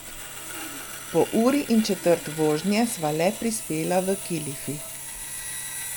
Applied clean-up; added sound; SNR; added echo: none; Sawing; 10 dB; none.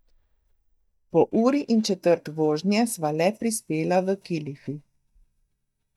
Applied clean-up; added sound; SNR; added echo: neural mask model DeepFilterNet 3.